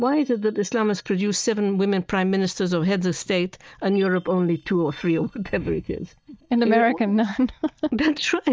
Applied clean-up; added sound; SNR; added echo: neural mask model DeepFilterNet 3.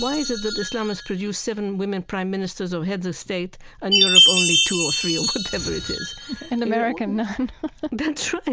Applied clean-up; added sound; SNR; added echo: none; Chime; -1 dB; none.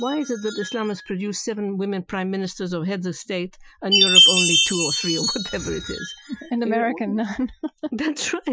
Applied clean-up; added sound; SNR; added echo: classical method Wiener filter.